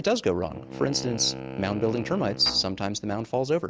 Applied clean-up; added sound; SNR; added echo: none; Wind instrument, woodwind instrument + Guitar; 12 dB; none.